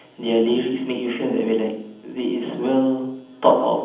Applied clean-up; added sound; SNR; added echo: none; none; none; reverberation time 0.8 s.